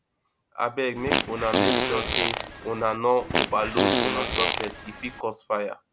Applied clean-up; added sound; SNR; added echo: none; Fart; -2 dB; none.